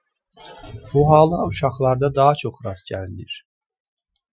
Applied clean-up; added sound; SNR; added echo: classical method Wiener filter.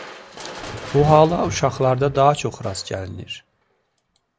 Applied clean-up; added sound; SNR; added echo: none; Crushing; 14 dB; none.